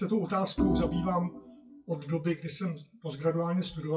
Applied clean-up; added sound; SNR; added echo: classical method WPE with log-MMSE.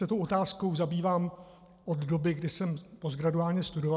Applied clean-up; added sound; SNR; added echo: none; none; none; none.